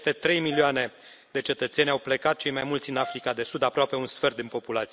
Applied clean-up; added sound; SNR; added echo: none; Brass instrument; 14 dB; none.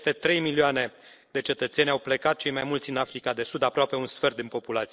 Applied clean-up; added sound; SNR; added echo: neural separator model SepFormer DNS4.